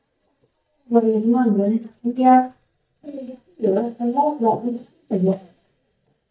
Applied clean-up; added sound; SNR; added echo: neural mask model DeepFilterNet 3.